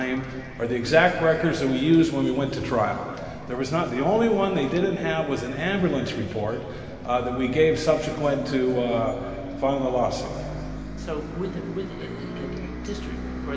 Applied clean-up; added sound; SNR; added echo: none; Bus; 12 dB; reverberation time 2.5 s.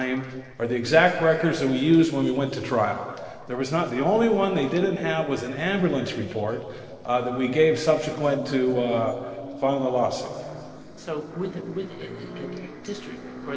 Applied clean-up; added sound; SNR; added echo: neural separator model SepFormer DNS4.